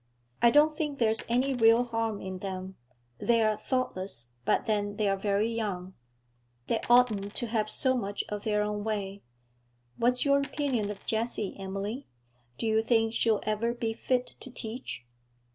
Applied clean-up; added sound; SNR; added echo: none; Coin (dropping); 16 dB; none.